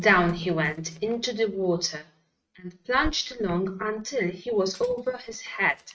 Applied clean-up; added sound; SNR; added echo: neural mask model RNNoise.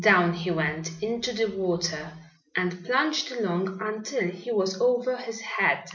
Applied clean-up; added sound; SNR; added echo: none; none; none; none.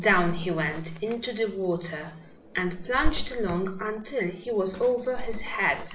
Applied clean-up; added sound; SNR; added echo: none; Drawer open or close; 5 dB; none.